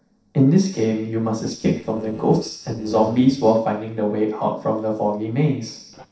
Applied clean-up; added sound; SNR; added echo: neural separator model SepFormer DNS4.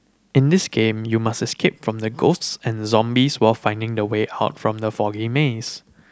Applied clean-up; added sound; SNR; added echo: none; none; none; none.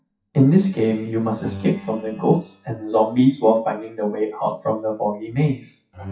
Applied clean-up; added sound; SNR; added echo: classical method WPE with log-MMSE.